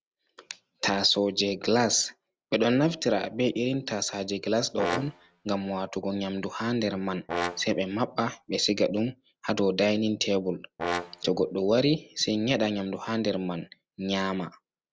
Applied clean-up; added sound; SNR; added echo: none; Brass instrument; 9 dB; none.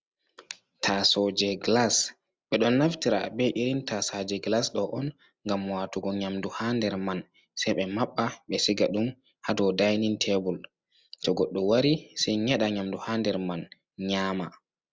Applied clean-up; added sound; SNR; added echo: none; none; none; none.